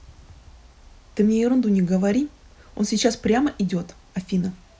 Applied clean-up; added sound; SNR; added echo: none; none; none; none.